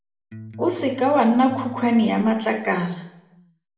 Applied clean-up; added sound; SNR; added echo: none; Electric guitar; 18 dB; reverberation time 0.8 s.